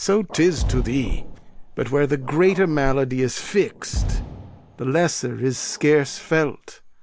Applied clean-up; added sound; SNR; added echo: none; Fireworks + Growling; 7 dB; none.